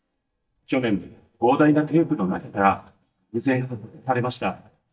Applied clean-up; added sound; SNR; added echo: neural mask model DeepFilterNet 3.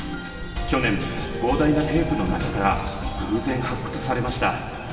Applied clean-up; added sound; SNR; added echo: none; Thunder; 13 dB; reverberation time 2.7 s.